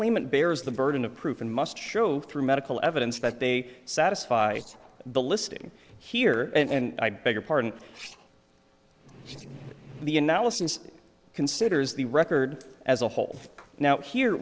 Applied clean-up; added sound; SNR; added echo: neural separator model SepFormer DNS4.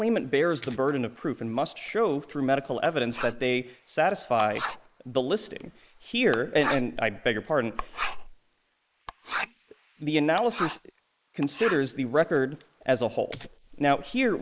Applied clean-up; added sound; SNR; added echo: neural mask model Resemble Enhance denoiser.